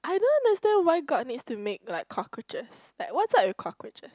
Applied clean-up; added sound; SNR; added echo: none; none; none; none.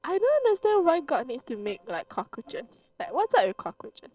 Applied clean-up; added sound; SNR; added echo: neural separator model SepFormer DNS4.